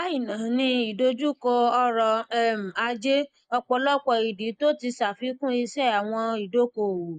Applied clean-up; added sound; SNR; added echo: neural mask model Resemble Enhance denoiser.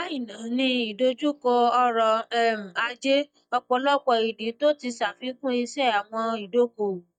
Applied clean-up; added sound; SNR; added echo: neural mask model DeepFilterNet 3.